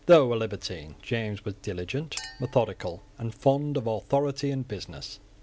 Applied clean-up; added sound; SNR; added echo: none; Chink, clink; 19 dB; none.